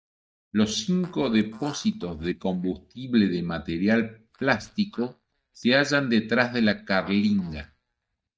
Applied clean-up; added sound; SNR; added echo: neural mask model DeepFilterNet 3.